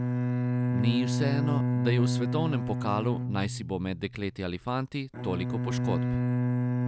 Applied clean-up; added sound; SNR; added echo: none; Bowed string instrument; -3 dB; none.